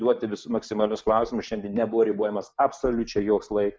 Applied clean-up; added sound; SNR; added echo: neural mask model Resemble Enhance denoiser.